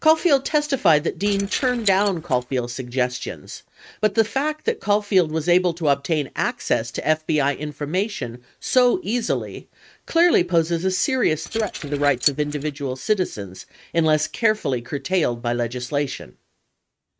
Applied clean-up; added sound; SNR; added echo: neural mask model RNNoise.